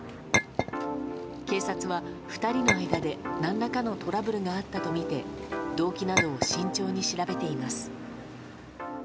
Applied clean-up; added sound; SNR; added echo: none; Chink, clink; 0 dB; none.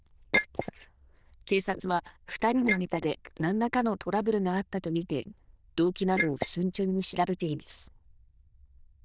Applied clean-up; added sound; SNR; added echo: neural diffusion model UNIVERSE++.